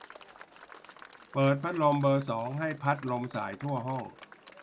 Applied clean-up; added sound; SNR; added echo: none; Applause / Crowd; 20 dB; none.